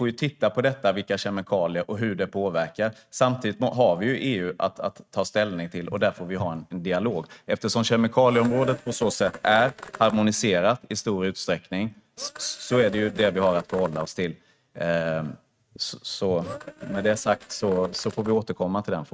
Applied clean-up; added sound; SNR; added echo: neural mask model RNNoise.